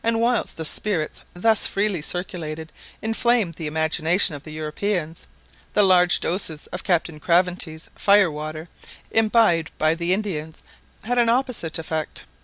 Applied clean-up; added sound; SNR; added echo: none; none; none; none.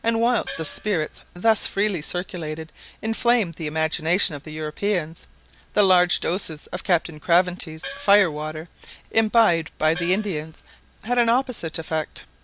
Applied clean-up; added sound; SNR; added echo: none; Gong; 15 dB; none.